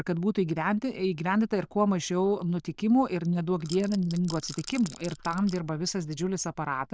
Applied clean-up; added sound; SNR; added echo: neural diffusion model UNIVERSE++.